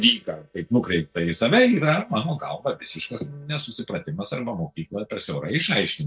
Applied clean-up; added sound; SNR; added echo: neural mask model DeepFilterNet 3.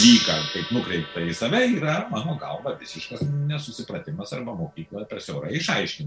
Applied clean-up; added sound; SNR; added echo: none; Gong; 8 dB; none.